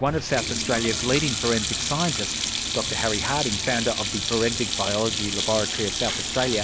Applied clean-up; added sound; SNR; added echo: none; Sink (filling or washing); 1 dB; none.